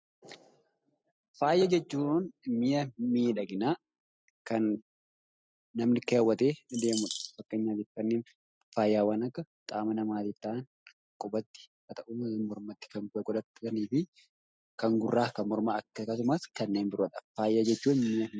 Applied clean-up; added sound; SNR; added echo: classical method spectral subtraction.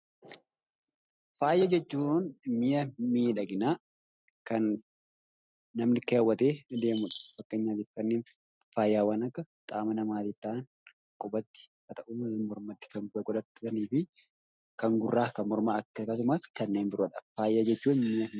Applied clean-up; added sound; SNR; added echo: neural mask model RNNoise.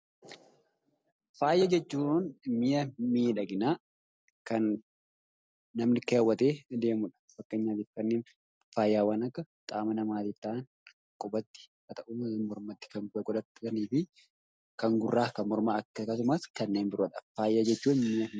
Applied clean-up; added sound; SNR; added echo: none; none; none; none.